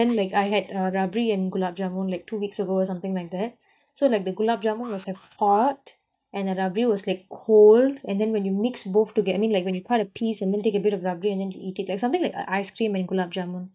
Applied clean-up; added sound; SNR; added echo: neural mask model DeepFilterNet 3.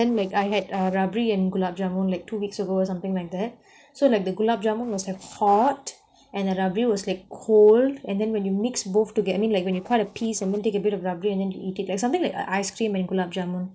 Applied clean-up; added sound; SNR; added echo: neural separator model SepFormer DNS4.